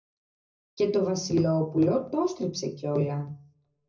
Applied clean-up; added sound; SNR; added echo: none; none; none; reverberation time 0.4 s.